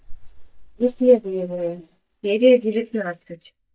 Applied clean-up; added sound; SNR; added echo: neural mask model DeepFilterNet 3.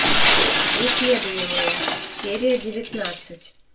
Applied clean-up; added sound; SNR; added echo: none; Shatter; -2 dB; reverberation time 0.2 s.